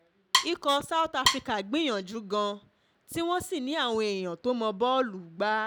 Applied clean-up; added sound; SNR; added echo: none; Wood; 2 dB; none.